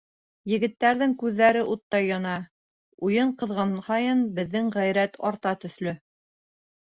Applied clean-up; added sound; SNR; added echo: none; none; none; none.